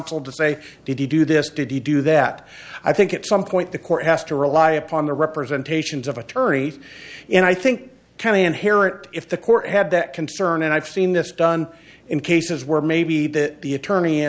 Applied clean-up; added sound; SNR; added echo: none; none; none; none.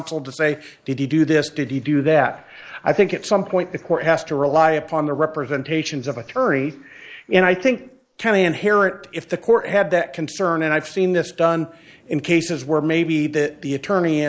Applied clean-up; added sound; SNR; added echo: neural mask model Resemble Enhance denoiser.